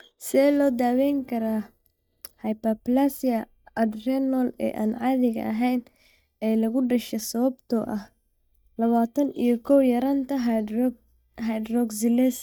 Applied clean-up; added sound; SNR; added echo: neural mask model DeepFilterNet 3.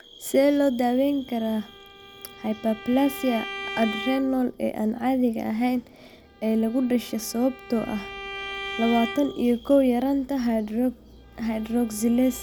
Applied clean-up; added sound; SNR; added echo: none; Bowed string instrument; 15 dB; none.